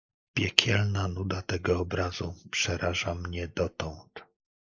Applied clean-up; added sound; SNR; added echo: neural mask model Resemble Enhance denoiser.